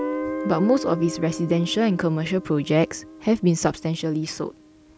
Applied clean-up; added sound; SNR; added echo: none; Guitar; 10 dB; none.